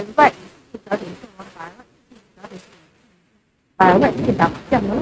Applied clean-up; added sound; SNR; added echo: neural mask model RNNoise.